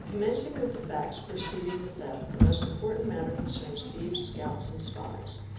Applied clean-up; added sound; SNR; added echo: none; Sliding door; -2 dB; reverberation time 1.3 s.